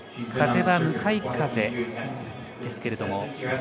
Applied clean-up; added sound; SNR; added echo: none; none; none; none.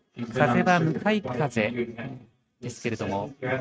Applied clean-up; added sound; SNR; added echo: neural mask model RNNoise.